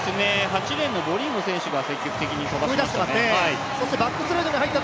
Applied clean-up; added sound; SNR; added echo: none; none; none; none.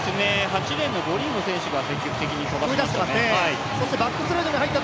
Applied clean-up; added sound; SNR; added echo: none; Guitar; 10 dB; none.